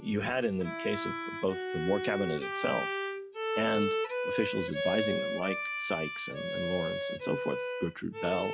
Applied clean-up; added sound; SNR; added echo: classical method log-MMSE.